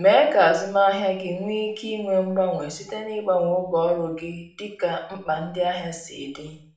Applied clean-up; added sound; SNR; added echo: none; none; none; reverberation time 0.5 s.